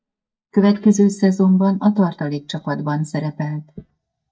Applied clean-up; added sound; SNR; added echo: neural mask model DeepFilterNet 3.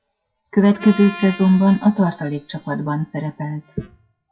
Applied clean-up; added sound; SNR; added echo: classical method WPE with log-MMSE.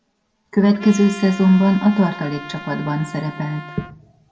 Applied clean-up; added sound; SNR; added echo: none; Trumpet; 17 dB; reverberation time 0.6 s.